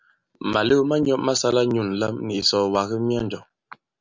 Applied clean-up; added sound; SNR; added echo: none; none; none; none.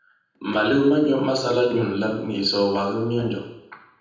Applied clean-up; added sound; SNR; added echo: none; none; none; reverberation time 0.8 s.